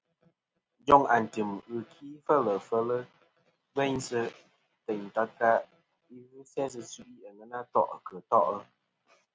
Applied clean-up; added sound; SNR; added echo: none; none; none; none.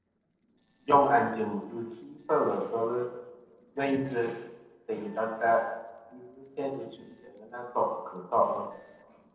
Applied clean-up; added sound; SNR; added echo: neural separator model SepFormer DNS4.